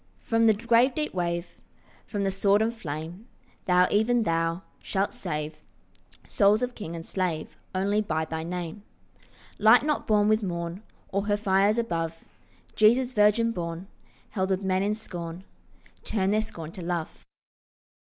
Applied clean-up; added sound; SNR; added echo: none; none; none; none.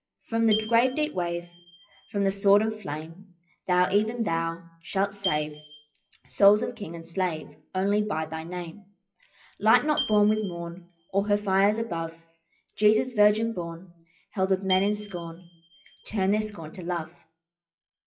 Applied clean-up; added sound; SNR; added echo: classical method WPE with log-MMSE.